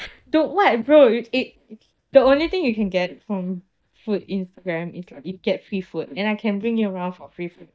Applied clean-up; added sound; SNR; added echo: neural mask model DeepFilterNet 3.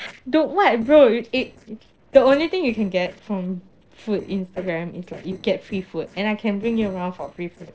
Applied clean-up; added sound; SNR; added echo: neural separator model SepFormer DNS4.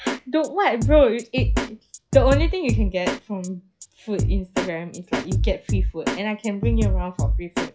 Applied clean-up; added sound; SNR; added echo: classical method log-MMSE.